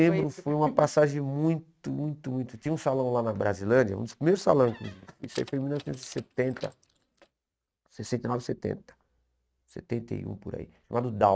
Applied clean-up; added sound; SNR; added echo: neural mask model RNNoise.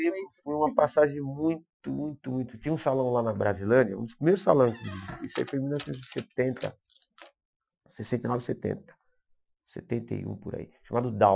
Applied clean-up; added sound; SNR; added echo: classical method Wiener filter.